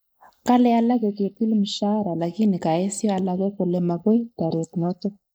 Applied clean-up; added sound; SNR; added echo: neural mask model Resemble Enhance denoiser.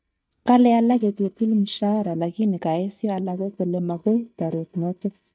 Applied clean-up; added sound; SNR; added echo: neural mask model DeepFilterNet 3.